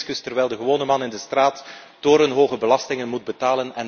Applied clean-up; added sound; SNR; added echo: none; none; none; none.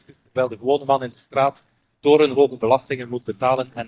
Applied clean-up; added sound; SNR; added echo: neural mask model DeepFilterNet 3.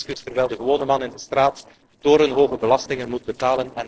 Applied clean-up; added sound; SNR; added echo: neural separator model SepFormer DNS4.